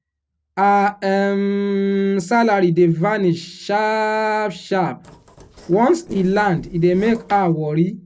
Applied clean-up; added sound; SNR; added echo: neural separator model SepFormer DNS4.